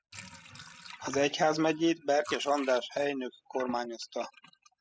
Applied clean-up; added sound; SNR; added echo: classical method spectral subtraction.